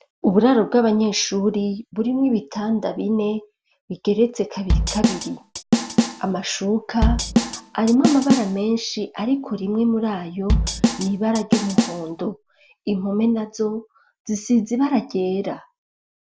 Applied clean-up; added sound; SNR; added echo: none; Drum / Drum kit; 0 dB; none.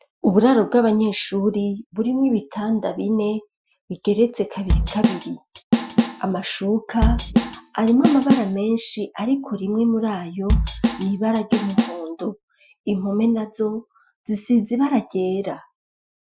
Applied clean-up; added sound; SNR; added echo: classical method Wiener filter.